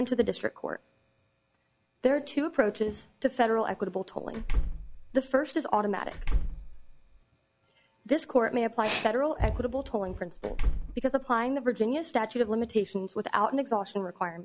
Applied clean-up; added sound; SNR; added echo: none; Slam; 1 dB; none.